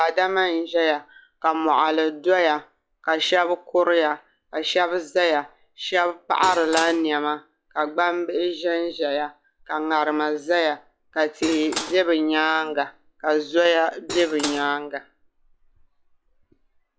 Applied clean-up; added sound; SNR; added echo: classical method log-MMSE.